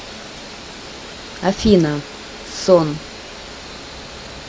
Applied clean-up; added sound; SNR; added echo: none; none; none; none.